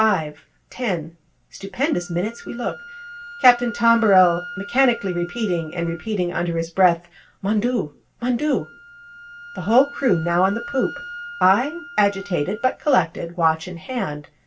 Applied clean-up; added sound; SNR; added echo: none; Wind instrument, woodwind instrument; 17 dB; reverberation time 0.2 s.